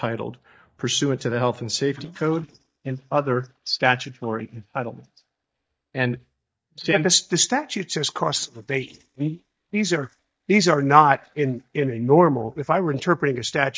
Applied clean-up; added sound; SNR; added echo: neural mask model DeepFilterNet 3.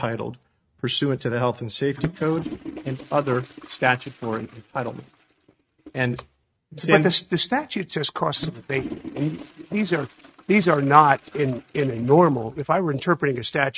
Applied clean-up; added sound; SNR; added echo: neural mask model RNNoise.